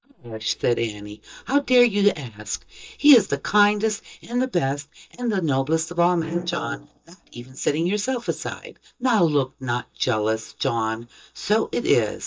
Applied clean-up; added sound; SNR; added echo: neural mask model DeepFilterNet 3.